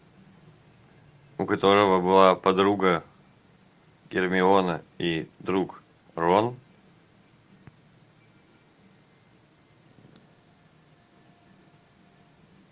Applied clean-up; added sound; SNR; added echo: none; none; none; none.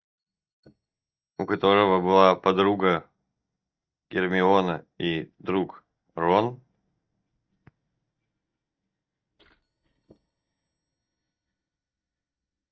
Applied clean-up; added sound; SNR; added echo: neural mask model DeepFilterNet 3.